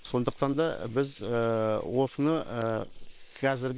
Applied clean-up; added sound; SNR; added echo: neural separator model SepFormer WHAM!.